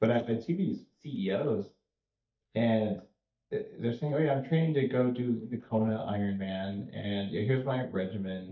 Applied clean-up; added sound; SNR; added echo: neural mask model DeepFilterNet 3.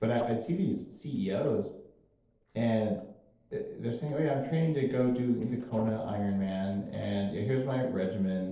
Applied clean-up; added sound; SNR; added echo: neural separator model SepFormer DNS4.